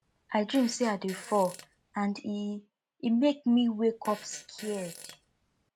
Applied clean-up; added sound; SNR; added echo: none; Fart; 19 dB; none.